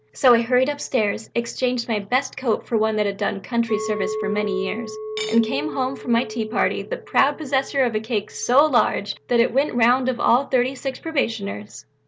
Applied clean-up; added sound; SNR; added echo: none; Chink, clink + Cutlery, silverware / Dishes, pots, and pans; 13 dB; none.